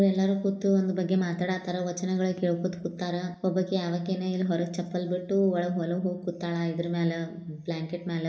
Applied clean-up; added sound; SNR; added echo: none; none; none; reverberation time 1.2 s.